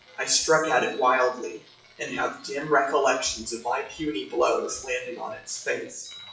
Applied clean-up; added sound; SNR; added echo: classical method WPE with log-MMSE.